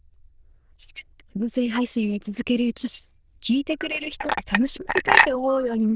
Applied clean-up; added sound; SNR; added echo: neural diffusion model UNIVERSE++.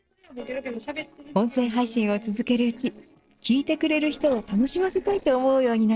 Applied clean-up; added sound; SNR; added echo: neural separator model SepFormer DNS4.